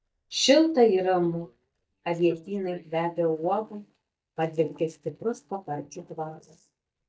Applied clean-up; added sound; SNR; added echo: neural mask model DeepFilterNet 3.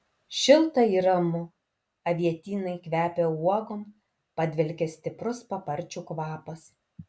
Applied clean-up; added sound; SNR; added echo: none; none; none; none.